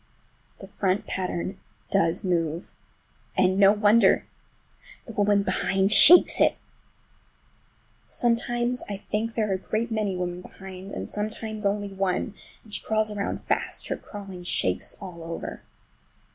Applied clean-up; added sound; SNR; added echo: none; none; none; none.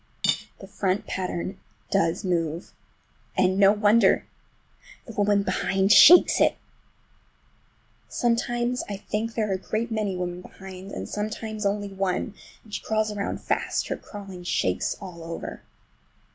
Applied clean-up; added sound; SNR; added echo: none; Cutlery, silverware / Dishes, pots, and pans; 10 dB; none.